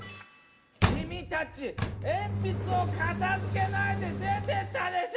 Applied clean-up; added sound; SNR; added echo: none; Engine; 0 dB; reverberation time 0.7 s.